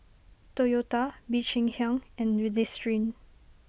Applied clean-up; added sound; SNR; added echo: none; none; none; none.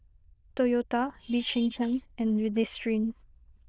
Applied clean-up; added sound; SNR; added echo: neural diffusion model UNIVERSE++.